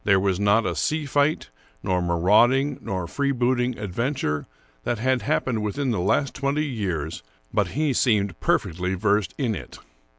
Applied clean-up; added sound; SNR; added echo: none; none; none; none.